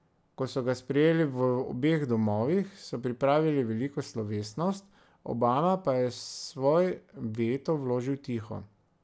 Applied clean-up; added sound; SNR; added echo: none; none; none; none.